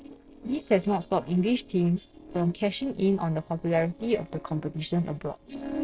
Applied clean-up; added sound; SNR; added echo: neural separator model SepFormer DNS4.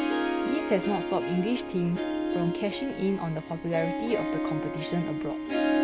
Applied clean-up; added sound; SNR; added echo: none; Harp; 0 dB; none.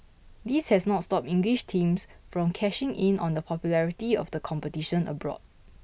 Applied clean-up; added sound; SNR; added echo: none; none; none; none.